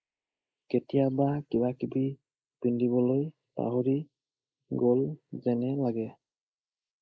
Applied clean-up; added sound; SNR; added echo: neural mask model Resemble Enhance denoiser.